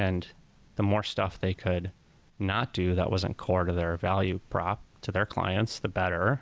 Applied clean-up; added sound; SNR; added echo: none; none; none; none.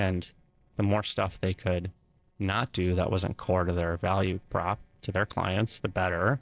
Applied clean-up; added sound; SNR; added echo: neural separator model SepFormer DNS4.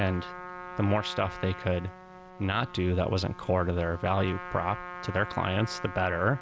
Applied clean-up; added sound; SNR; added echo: none; Trumpet; 13 dB; none.